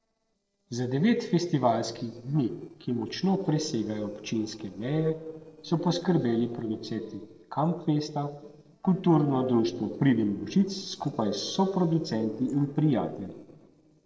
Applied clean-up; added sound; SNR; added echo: neural separator model SepFormer DNS4.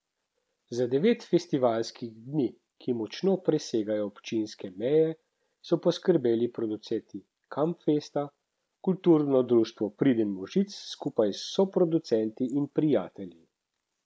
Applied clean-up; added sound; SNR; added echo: none; none; none; none.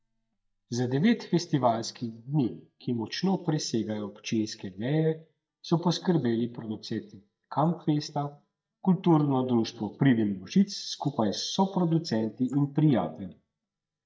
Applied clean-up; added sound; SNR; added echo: neural mask model DeepFilterNet 3.